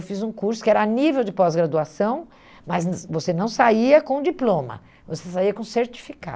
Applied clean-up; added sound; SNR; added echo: none; none; none; none.